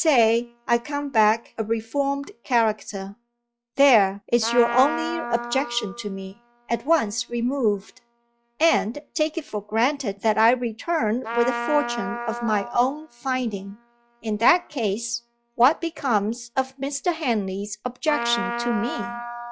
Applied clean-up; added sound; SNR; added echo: classical method log-MMSE.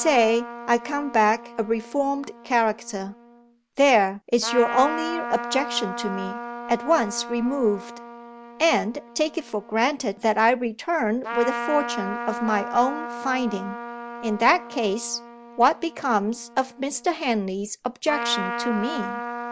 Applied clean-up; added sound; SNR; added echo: none; Trumpet; 10 dB; none.